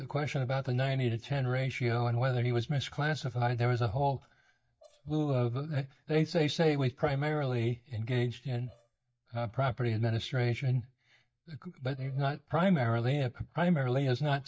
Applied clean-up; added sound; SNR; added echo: neural mask model DeepFilterNet 3.